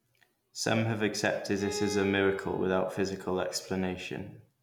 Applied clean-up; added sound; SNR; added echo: none; Bowed string instrument; 13 dB; none.